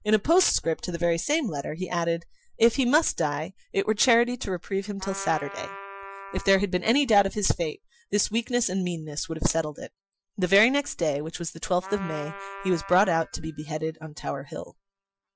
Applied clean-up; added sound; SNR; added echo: classical method Wiener filter.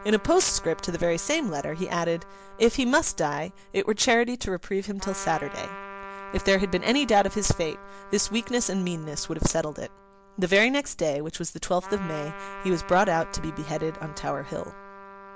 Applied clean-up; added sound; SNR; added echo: none; Trumpet; 16 dB; none.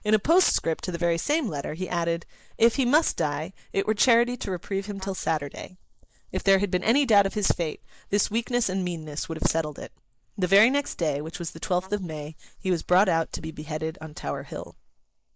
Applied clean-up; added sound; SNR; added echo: neural mask model Resemble Enhance denoiser.